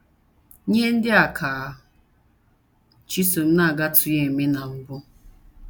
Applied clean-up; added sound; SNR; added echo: none; none; none; none.